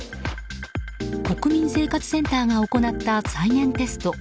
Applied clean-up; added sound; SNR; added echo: none; none; none; none.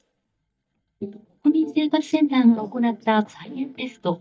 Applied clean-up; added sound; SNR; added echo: neural mask model DeepFilterNet 3.